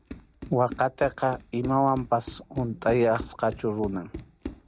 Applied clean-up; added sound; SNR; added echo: none; Run; 14 dB; none.